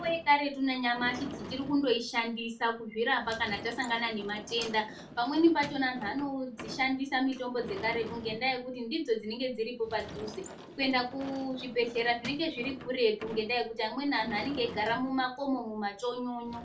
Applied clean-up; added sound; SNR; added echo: none; Sliding door / Slam; 14 dB; reverberation time 0.2 s.